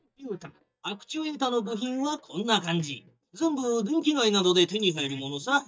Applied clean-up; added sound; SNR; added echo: neural mask model DeepFilterNet 3.